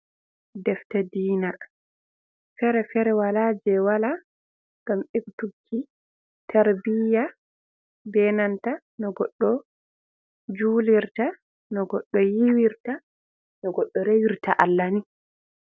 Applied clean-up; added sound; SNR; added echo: none; none; none; none.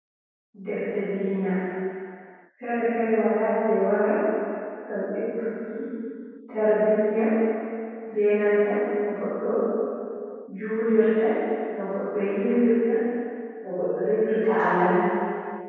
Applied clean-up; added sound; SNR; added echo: none; none; none; reverberation time 2.2 s.